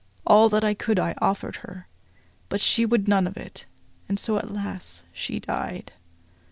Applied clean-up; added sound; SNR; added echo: none; none; none; none.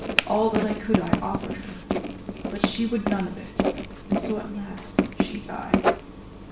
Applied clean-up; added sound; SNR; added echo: none; Writing; -3 dB; reverberation time 0.5 s.